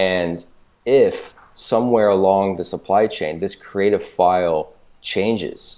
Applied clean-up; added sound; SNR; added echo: none; none; none; none.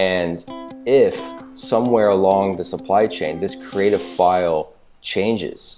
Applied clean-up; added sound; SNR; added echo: none; Electric guitar + Fire; 17 dB; none.